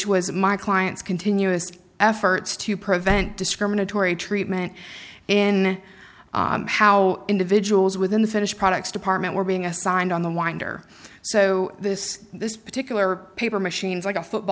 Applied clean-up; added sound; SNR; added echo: none; Slam; 10 dB; none.